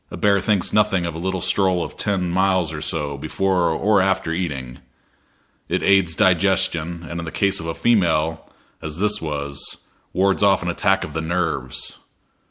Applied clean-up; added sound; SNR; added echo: none; none; none; none.